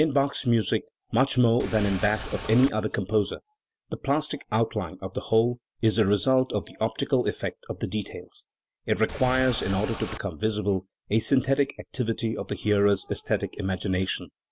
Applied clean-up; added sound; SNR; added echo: none; Boat, Water vehicle; 9 dB; none.